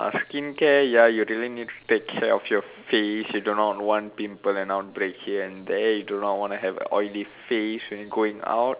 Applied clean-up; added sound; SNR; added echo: none; none; none; none.